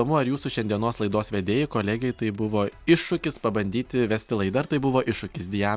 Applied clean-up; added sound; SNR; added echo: none; none; none; none.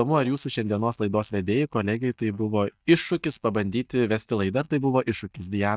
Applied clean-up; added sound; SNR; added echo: neural mask model DeepFilterNet 3.